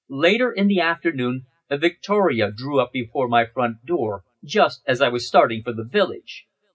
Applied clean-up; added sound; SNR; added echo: none; none; none; reverberation time 0.4 s.